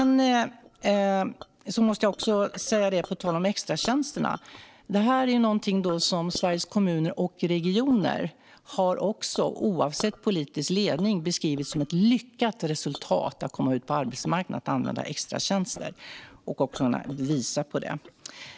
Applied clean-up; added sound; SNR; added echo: neural separator model SepFormer DNS4.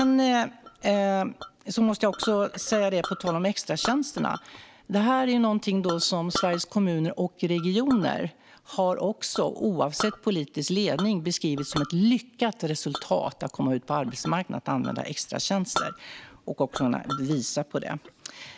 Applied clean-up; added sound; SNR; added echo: none; Chink, clink; 14 dB; none.